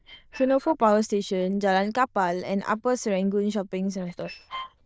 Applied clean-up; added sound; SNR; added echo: neural diffusion model UNIVERSE++.